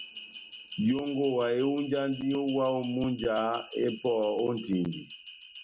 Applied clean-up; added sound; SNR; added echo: none; Bell; 17 dB; none.